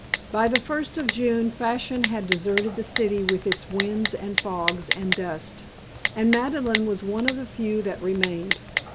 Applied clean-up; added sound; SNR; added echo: none; Typing; 4 dB; none.